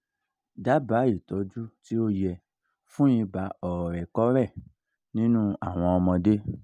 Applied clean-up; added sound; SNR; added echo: none; none; none; none.